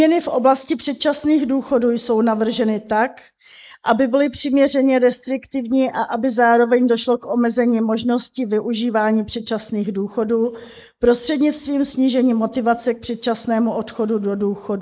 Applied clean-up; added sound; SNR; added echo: neural mask model Resemble Enhance denoiser.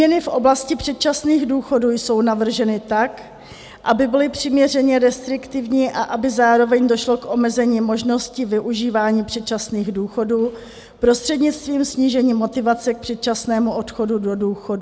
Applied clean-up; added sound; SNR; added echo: none; none; none; none.